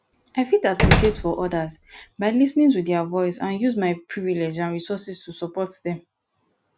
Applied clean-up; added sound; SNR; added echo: none; Slam; 0 dB; none.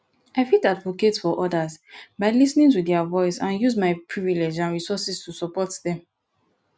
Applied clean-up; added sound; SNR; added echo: none; none; none; none.